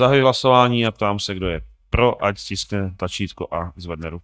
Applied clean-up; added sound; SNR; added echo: neural mask model DeepFilterNet 3.